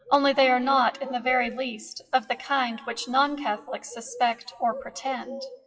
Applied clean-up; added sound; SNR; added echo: classical method WPE with log-MMSE.